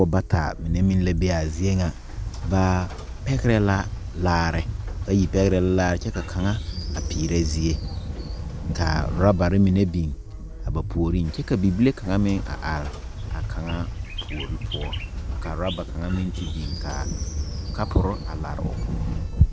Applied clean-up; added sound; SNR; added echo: none; Train; 6 dB; none.